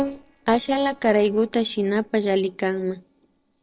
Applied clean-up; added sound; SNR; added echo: neural separator model SepFormer DNS4.